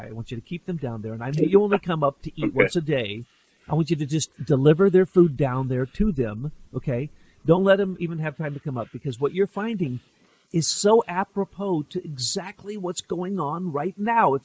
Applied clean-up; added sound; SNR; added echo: neural mask model Resemble Enhance denoiser.